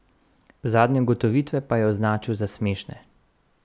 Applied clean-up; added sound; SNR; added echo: none; none; none; none.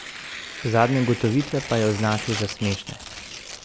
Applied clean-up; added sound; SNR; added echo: none; Tearing; 10 dB; none.